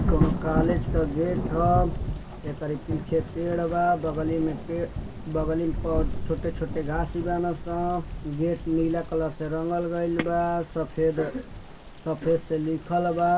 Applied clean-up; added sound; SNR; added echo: none; Thunder / Rain; 4 dB; reverberation time 0.1 s.